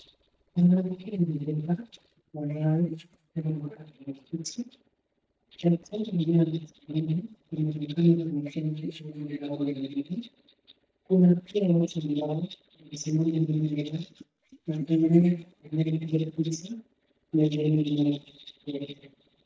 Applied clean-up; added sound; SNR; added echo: neural mask model DeepFilterNet 3.